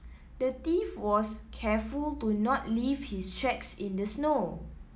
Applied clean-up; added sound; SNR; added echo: none; none; none; none.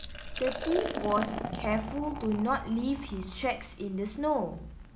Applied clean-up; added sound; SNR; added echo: none; Liquid; 7 dB; none.